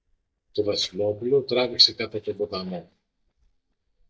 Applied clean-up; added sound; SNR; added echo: neural mask model DeepFilterNet 3.